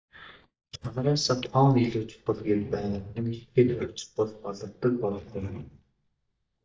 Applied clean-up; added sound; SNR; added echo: neural mask model DeepFilterNet 3.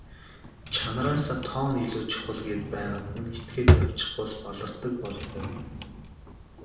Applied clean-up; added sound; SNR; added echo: none; Drawer open or close; -2 dB; reverberation time 0.8 s.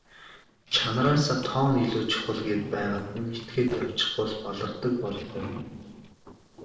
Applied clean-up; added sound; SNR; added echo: neural separator model SepFormer DNS4.